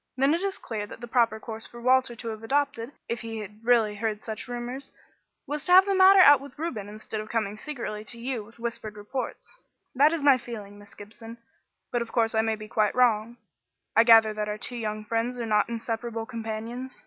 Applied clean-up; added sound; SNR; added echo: none; none; none; none.